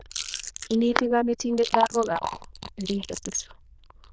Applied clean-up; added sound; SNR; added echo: neural diffusion model UNIVERSE++.